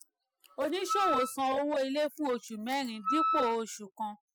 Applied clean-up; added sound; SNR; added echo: classical method spectral subtraction.